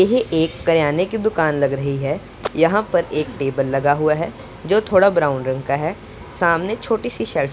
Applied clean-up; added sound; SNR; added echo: none; none; none; none.